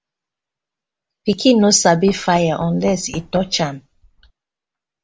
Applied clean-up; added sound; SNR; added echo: none; Knock; 19 dB; none.